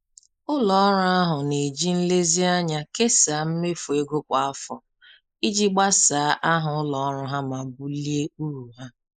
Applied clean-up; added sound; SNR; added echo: neural mask model Resemble Enhance denoiser.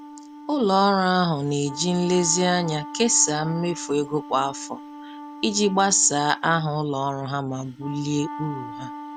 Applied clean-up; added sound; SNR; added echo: none; Wind instrument, woodwind instrument; 14 dB; none.